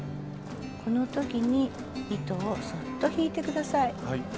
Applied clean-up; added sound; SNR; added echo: none; Crowd; 13 dB; none.